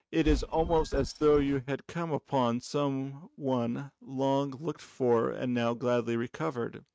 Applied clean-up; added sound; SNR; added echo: neural mask model RNNoise.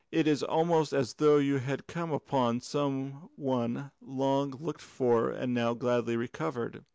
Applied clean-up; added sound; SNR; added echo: none; none; none; none.